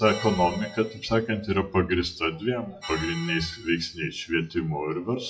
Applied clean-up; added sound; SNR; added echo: classical method WPE with log-MMSE.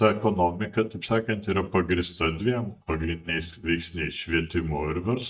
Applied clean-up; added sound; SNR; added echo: neural mask model DeepFilterNet 3.